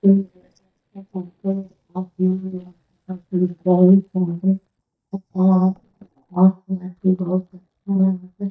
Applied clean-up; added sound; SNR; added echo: neural mask model DeepFilterNet 3.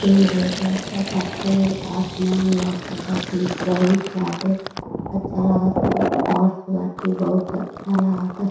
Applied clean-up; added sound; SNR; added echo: none; Fill (with liquid); 7 dB; reverberation time 0.7 s.